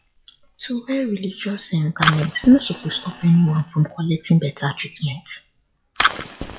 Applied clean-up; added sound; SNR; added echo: classical method WPE with log-MMSE.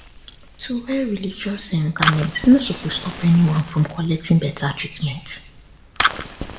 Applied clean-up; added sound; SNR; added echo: none; Fire; 8 dB; reverberation time 0.7 s.